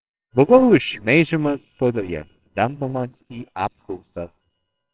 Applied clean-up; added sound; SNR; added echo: neural separator model SepFormer WHAMR!.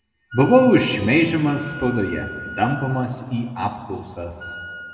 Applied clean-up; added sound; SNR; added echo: none; Wind instrument, woodwind instrument; 16 dB; reverberation time 2.3 s.